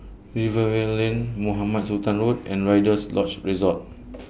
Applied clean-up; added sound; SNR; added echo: none; none; none; none.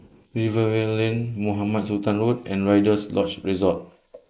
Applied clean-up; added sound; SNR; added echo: neural mask model Resemble Enhance denoiser.